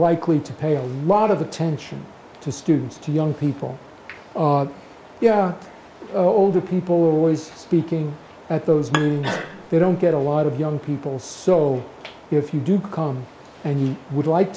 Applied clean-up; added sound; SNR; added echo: none; Bowed string instrument; 12 dB; none.